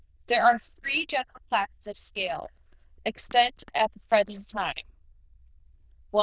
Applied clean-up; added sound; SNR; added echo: neural diffusion model UNIVERSE++.